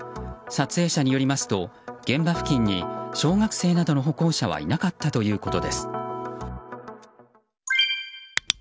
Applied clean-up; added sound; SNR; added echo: none; none; none; none.